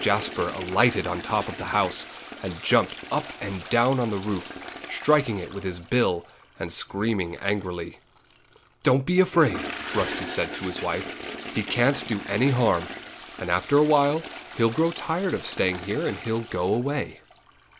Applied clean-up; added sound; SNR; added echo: none; Toilet flush; 12 dB; none.